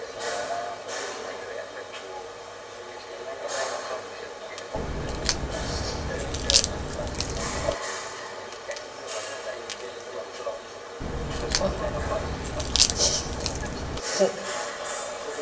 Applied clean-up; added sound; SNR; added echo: none; Crack; -4 dB; reverberation time 1.0 s.